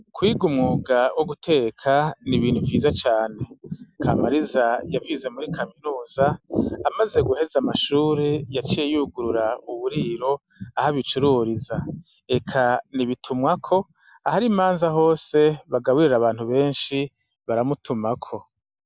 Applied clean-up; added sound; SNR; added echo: none; none; none; none.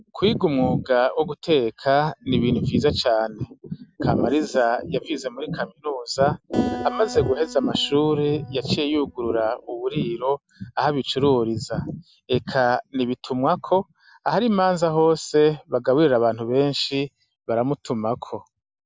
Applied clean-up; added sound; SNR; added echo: none; Acoustic guitar; 15 dB; none.